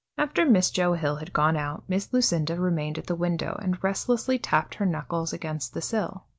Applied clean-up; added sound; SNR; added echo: none; none; none; none.